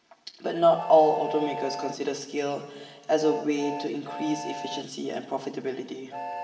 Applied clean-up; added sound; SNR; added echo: none; Train; 11 dB; reverberation time 2.1 s.